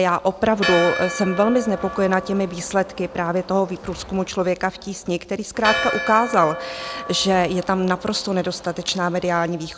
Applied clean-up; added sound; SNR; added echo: none; Church bell; 9 dB; none.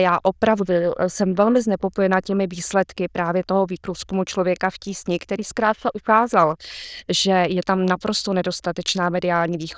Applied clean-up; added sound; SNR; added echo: neural diffusion model UNIVERSE++.